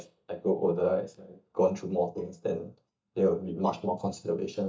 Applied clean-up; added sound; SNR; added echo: neural mask model DeepFilterNet 3.